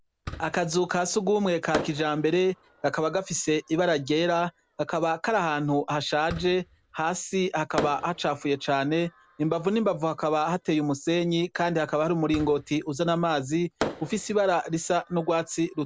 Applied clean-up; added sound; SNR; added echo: none; Fireworks; 15 dB; none.